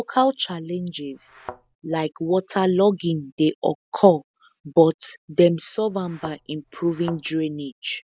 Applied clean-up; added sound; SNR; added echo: none; Thump, thud; 19 dB; none.